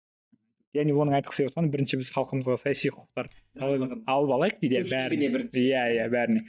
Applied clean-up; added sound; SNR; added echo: neural mask model DeepFilterNet 3.